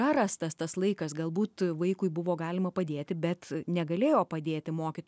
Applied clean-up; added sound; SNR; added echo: none; none; none; none.